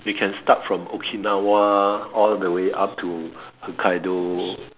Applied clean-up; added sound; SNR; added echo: none; none; none; none.